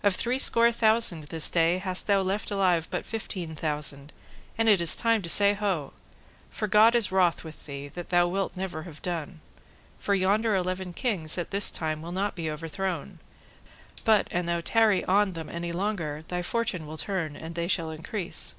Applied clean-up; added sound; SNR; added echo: none; none; none; none.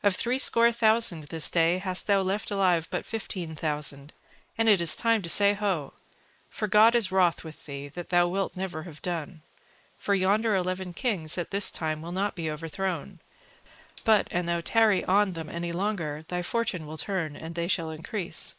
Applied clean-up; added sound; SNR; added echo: neural mask model Resemble Enhance denoiser.